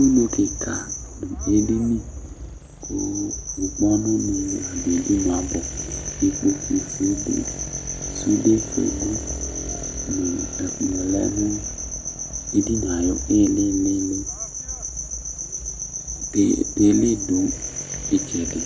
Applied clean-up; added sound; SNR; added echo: none; Motorcycle; 17 dB; none.